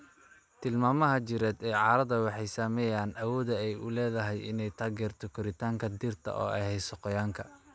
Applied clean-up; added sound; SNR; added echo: none; none; none; none.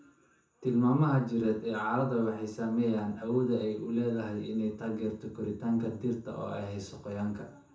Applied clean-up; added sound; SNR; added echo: none; none; none; reverberation time 0.6 s.